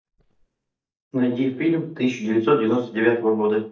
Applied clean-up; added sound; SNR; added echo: neural mask model DeepFilterNet 3.